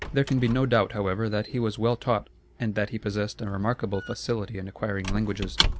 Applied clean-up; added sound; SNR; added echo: none; Squeak / Wood; 8 dB; none.